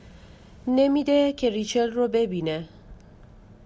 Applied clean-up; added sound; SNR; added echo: none; none; none; none.